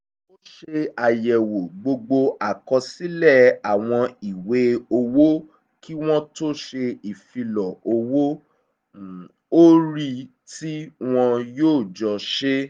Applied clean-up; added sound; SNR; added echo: none; none; none; none.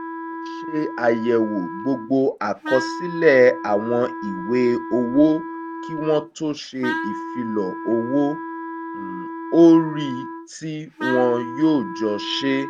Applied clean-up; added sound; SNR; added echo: none; Wind instrument, woodwind instrument; 10 dB; none.